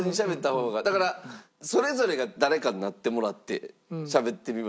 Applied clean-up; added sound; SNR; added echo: none; none; none; none.